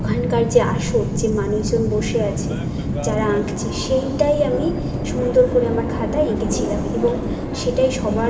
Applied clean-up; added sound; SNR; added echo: none; Subway, metro, underground; 2 dB; reverberation time 2.1 s.